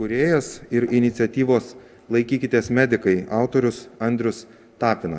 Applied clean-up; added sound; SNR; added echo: none; none; none; none.